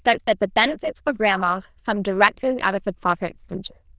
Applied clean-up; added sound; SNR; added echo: neural diffusion model UNIVERSE++.